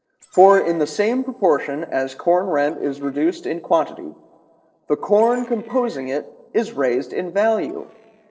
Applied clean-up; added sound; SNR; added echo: neural separator model SepFormer DNS4.